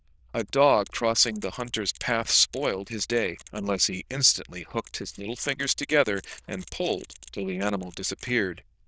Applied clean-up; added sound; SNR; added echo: neural diffusion model UNIVERSE++.